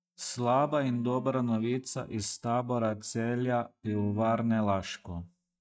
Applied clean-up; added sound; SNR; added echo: neural mask model DeepFilterNet 3.